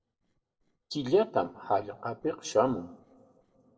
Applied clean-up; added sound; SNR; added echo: neural separator model SepFormer DNS4.